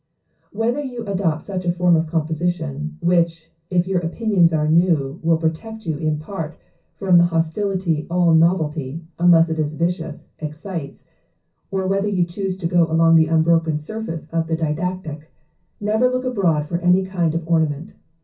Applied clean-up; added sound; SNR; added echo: none; none; none; reverberation time 0.3 s.